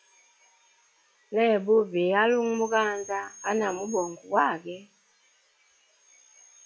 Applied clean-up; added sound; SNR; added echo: classical method log-MMSE.